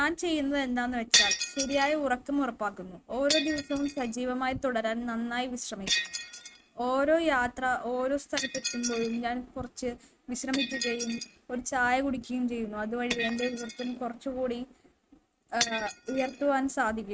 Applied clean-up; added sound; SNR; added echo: neural mask model RNNoise.